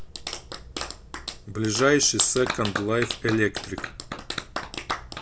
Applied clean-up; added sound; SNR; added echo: none; Clapping; 7 dB; none.